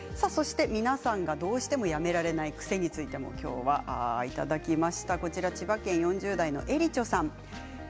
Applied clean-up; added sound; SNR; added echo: none; none; none; none.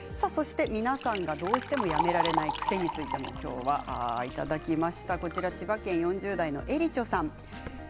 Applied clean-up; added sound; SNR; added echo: none; Liquid; 6 dB; none.